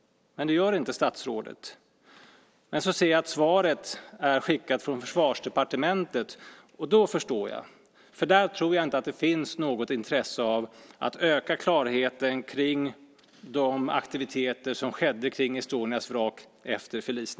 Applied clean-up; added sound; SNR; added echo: none; none; none; none.